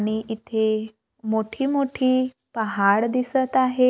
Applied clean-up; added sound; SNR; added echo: none; none; none; none.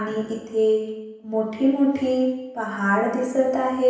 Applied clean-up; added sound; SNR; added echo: none; none; none; reverberation time 0.9 s.